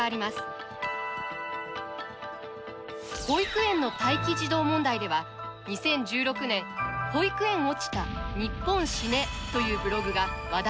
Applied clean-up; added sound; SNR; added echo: none; none; none; none.